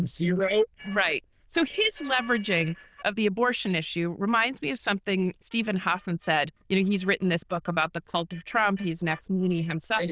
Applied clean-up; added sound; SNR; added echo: neural diffusion model UNIVERSE++.